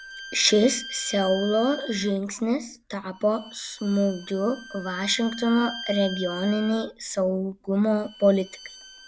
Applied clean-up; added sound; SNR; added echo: none; Bowed string instrument; 15 dB; none.